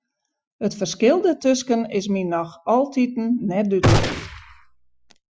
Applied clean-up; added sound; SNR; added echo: classical method Wiener filter.